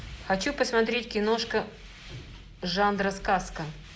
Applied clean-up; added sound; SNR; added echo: none; none; none; none.